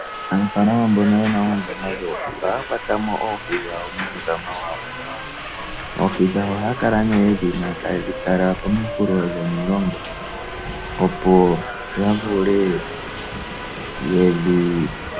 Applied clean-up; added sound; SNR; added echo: none; Subway, metro, underground; 9 dB; none.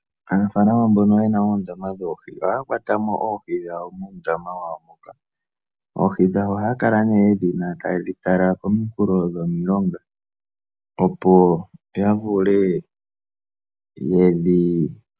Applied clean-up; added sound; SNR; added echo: none; none; none; none.